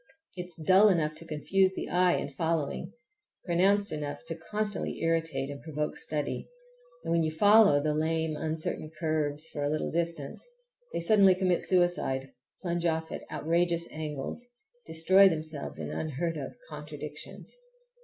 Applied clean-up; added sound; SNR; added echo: none; none; none; none.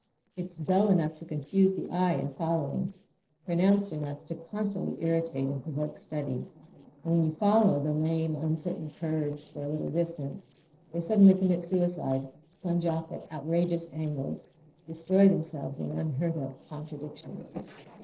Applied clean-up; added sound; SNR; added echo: neural separator model SepFormer DNS4.